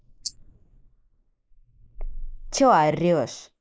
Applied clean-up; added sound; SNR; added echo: neural mask model Resemble Enhance denoiser.